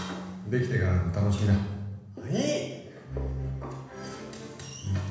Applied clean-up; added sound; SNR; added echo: none; Keyboard (musical); 18 dB; reverberation time 1.1 s.